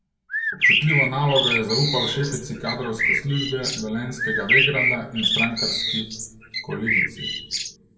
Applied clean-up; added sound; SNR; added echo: none; Bird; -3 dB; reverberation time 1.2 s.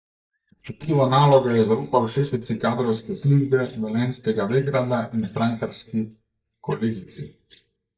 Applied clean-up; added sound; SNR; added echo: neural mask model DeepFilterNet 3.